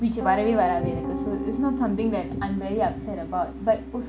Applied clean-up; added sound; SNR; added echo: none; Piano; 6 dB; none.